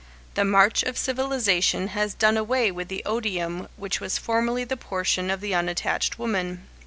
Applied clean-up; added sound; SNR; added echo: none; none; none; none.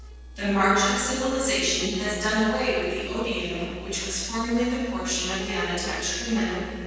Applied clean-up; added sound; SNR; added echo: neural separator model SepFormer DNS4.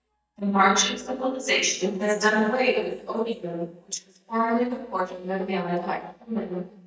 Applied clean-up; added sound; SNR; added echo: neural mask model DeepFilterNet 3.